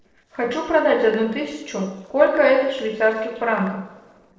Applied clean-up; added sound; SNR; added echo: neural separator model SepFormer DNS4.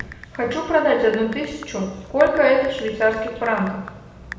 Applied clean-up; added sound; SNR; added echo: none; Typing; 18 dB; reverberation time 0.9 s.